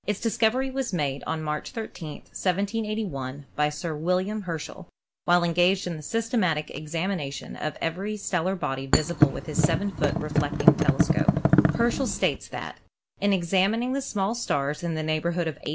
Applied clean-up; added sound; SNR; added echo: none; Thump, thud; -4 dB; none.